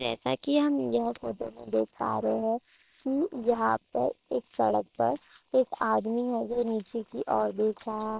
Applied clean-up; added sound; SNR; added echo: neural separator model SepFormer WHAM!.